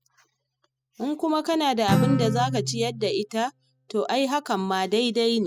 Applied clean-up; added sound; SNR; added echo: classical method spectral subtraction.